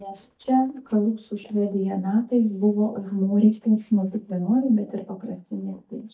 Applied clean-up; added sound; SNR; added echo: neural mask model DeepFilterNet 3.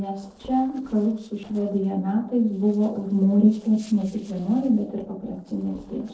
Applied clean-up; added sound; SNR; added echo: neural separator model SepFormer DNS4.